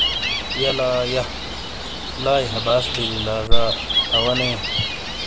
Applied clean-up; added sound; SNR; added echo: none; Gull, seagull; -3 dB; none.